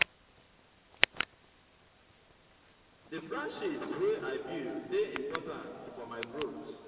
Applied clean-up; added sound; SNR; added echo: none; Tick; 3 dB; reverberation time 2.3 s.